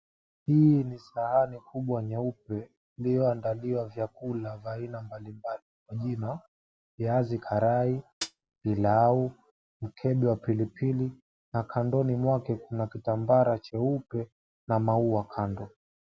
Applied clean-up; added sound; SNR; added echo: none; Hi-hat; 15 dB; none.